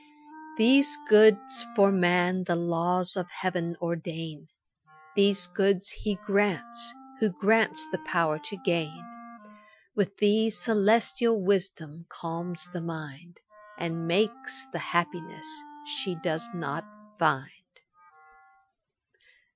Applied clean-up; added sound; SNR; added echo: classical method Wiener filter.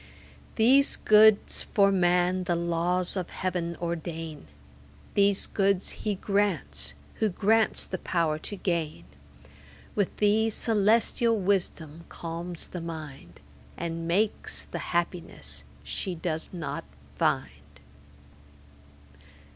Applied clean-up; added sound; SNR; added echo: none; none; none; none.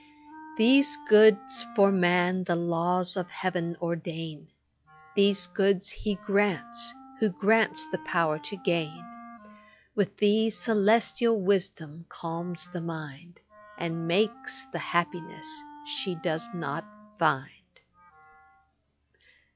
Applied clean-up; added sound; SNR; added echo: classical method log-MMSE.